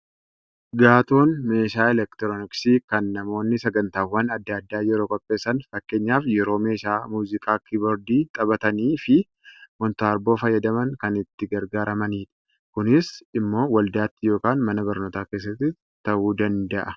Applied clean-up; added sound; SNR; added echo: none; none; none; none.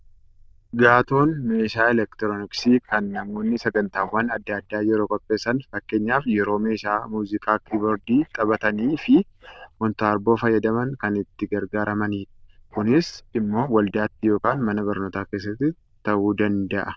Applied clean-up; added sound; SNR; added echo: neural diffusion model UNIVERSE++.